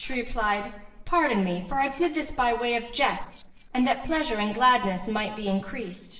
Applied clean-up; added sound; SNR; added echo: neural separator model SepFormer DNS4.